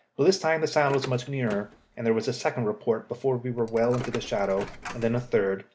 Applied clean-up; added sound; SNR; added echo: none; Car + Coin (dropping); 14 dB; none.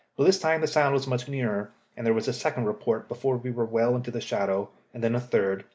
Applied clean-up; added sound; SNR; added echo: none; none; none; none.